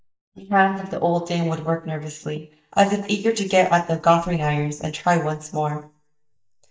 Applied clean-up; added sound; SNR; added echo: neural mask model DeepFilterNet 3.